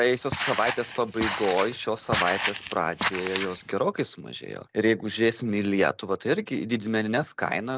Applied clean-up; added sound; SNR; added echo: none; Walk, footsteps; 4 dB; none.